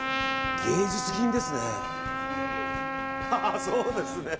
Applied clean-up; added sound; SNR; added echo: none; Trumpet; 1 dB; none.